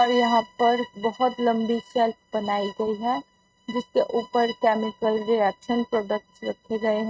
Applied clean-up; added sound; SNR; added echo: neural mask model RNNoise.